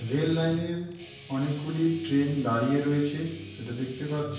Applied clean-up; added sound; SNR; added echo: none; Guitar; 14 dB; reverberation time 0.9 s.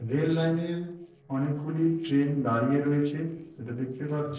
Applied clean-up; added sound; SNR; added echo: neural separator model SepFormer DNS4.